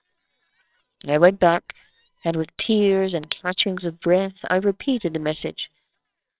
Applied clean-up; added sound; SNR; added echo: neural separator model SepFormer WHAMR!.